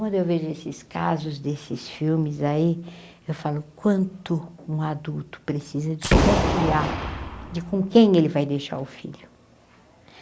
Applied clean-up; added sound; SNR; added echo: none; Boom; -1 dB; none.